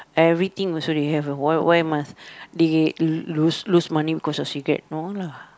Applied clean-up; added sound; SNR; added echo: none; none; none; none.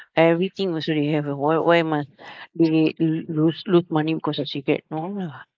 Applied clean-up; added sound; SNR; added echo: neural mask model Resemble Enhance denoiser.